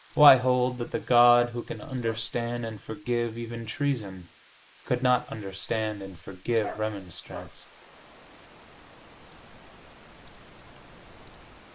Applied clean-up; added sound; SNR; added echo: neural mask model Resemble Enhance denoiser.